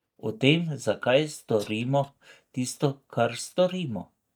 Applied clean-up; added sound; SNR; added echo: neural mask model DeepFilterNet 3.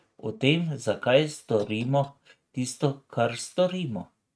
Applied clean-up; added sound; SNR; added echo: neural mask model RNNoise.